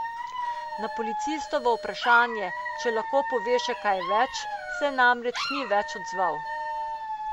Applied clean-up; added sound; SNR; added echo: none; Alarm / Dog; 5 dB; none.